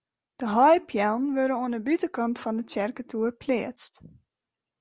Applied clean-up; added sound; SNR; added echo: none; none; none; none.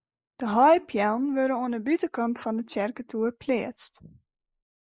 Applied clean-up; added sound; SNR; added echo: neural mask model Resemble Enhance denoiser.